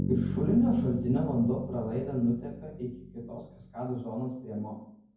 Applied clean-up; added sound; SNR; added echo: none; Bass guitar; 7 dB; reverberation time 0.9 s.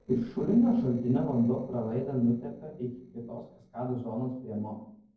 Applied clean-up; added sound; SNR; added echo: neural separator model SepFormer DNS4.